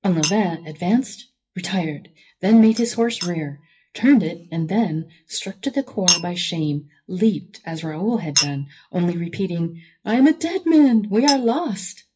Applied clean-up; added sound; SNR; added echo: classical method WPE with log-MMSE.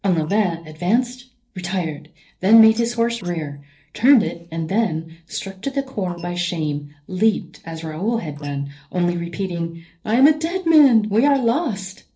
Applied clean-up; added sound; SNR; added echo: neural separator model SepFormer DNS4.